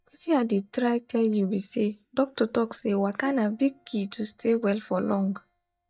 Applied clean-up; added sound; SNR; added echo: neural mask model DeepFilterNet 3.